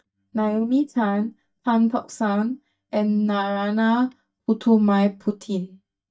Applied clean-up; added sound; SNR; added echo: neural mask model DeepFilterNet 3.